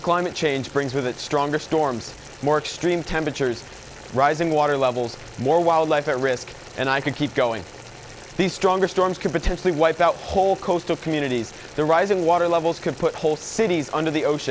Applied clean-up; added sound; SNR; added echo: none; Boiling; 18 dB; none.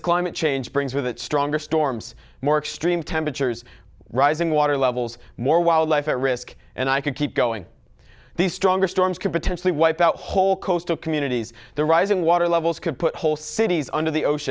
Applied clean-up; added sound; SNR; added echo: none; none; none; none.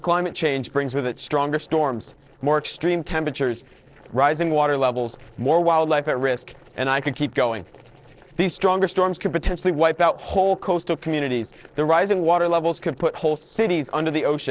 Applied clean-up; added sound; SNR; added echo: neural separator model SepFormer DNS4.